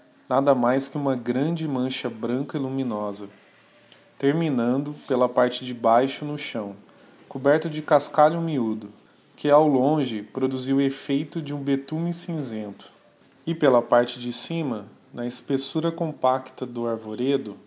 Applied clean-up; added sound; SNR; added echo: none; none; none; none.